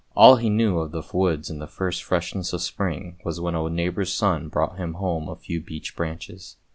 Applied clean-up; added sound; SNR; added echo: none; none; none; none.